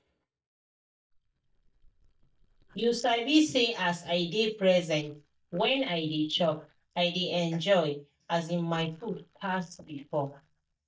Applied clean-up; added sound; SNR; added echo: neural mask model DeepFilterNet 3.